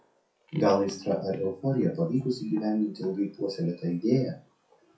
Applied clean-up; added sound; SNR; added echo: classical method WPE with log-MMSE.